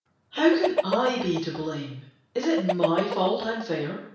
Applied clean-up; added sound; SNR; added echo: none; Chicken, rooster; 6 dB; reverberation time 0.6 s.